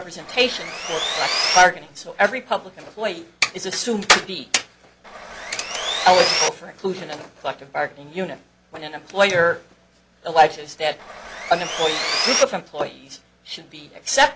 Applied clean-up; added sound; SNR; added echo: none; Sawing; 2 dB; none.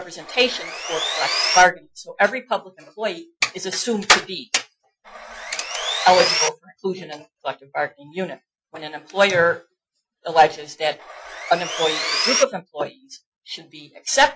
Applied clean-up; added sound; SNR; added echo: classical method Wiener filter.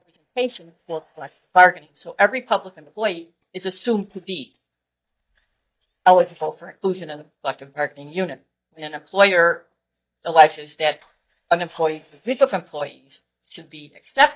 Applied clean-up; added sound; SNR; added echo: neural mask model DeepFilterNet 3.